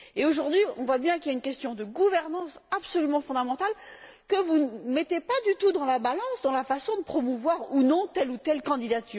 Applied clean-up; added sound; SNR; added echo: none; none; none; none.